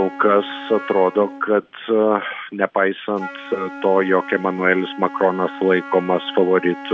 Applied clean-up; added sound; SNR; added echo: none; Wind instrument, woodwind instrument; 16 dB; none.